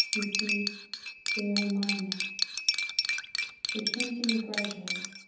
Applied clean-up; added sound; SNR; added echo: none; Cutlery, silverware; -3 dB; reverberation time 1.3 s.